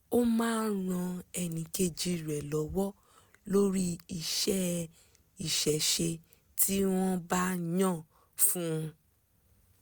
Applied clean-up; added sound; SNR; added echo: none; none; none; none.